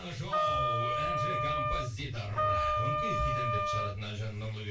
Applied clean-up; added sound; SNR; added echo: none; Wind instrument, woodwind instrument; -4 dB; reverberation time 0.2 s.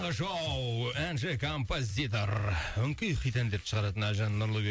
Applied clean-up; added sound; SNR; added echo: none; none; none; none.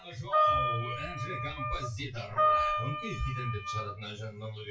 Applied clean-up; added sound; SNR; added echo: classical method WPE with log-MMSE.